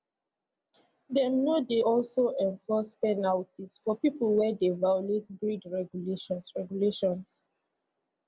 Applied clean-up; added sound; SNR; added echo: none; none; none; none.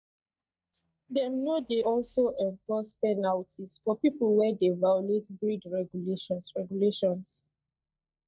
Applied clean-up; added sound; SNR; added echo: neural mask model DeepFilterNet 3.